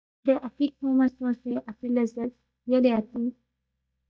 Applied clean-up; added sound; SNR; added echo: neural mask model DeepFilterNet 3.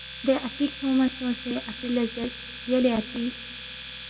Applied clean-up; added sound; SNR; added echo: none; Domestic sounds, home sounds; 9 dB; reverberation time 0.8 s.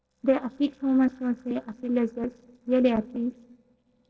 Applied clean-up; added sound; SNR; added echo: neural separator model SepFormer DNS4.